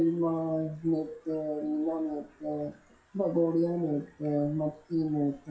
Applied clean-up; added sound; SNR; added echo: classical method WPE with log-MMSE.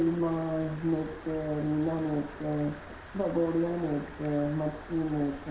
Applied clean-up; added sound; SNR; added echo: none; Stream; 14 dB; reverberation time 0.7 s.